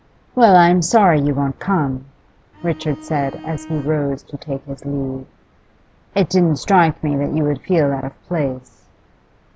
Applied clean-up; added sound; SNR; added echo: none; Bowed string instrument; 19 dB; none.